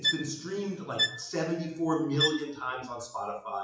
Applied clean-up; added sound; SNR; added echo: classical method WPE with log-MMSE.